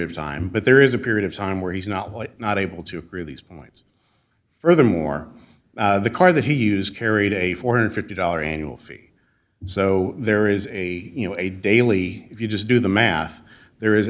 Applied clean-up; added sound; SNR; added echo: none; none; none; none.